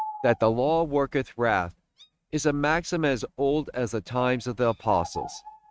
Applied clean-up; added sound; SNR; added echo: neural mask model RNNoise.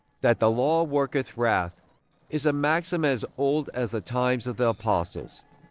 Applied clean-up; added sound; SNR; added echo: neural separator model SepFormer DNS4.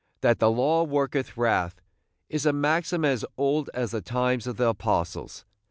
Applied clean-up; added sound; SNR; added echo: none; none; none; none.